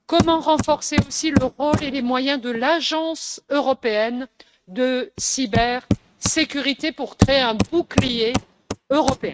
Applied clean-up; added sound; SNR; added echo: neural mask model RNNoise.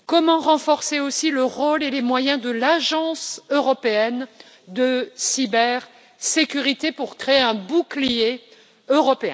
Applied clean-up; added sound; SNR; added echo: none; none; none; none.